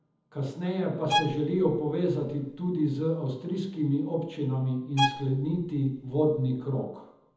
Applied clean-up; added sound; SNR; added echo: none; Bowed string instrument; 5 dB; reverberation time 1.0 s.